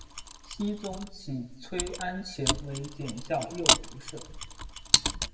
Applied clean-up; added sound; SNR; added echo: none; Mechanisms; -5 dB; reverberation time 0.8 s.